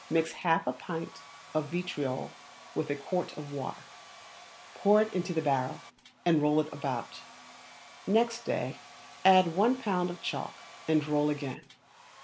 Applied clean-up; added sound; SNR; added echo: none; Domestic sounds, home sounds; 20 dB; none.